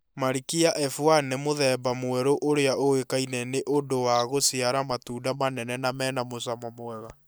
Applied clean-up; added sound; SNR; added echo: neural mask model DeepFilterNet 3.